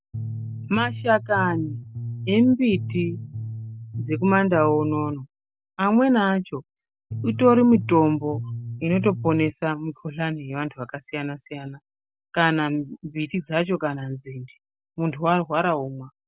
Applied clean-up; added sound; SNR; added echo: none; Bass guitar; 8 dB; none.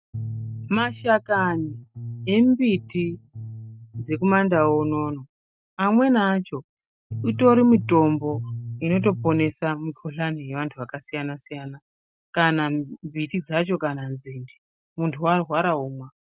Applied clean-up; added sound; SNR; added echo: neural mask model RNNoise.